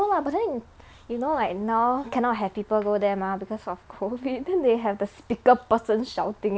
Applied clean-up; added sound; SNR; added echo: none; none; none; none.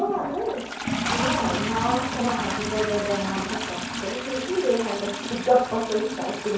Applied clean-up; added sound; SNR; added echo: none; Toilet flush; 3 dB; reverberation time 0.6 s.